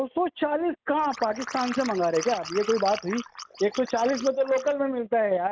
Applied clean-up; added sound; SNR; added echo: none; Liquid; 13 dB; none.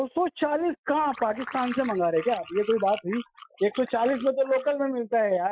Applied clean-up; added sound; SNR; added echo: classical method Wiener filter.